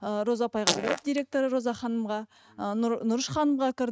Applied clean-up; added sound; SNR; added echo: neural mask model RNNoise.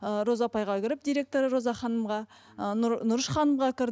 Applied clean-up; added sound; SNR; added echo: none; none; none; none.